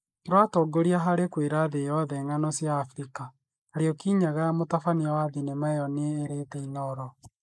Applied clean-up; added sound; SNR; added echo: neural mask model Resemble Enhance denoiser.